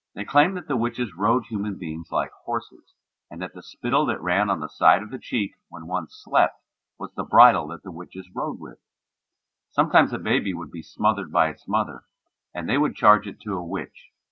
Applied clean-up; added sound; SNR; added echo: none; none; none; none.